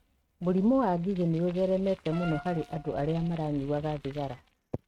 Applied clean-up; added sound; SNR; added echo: neural mask model RNNoise.